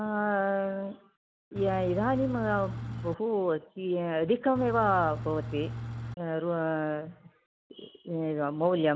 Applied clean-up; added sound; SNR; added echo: none; Engine / Truck; 7 dB; none.